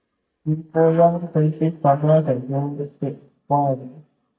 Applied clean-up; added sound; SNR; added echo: neural mask model DeepFilterNet 3.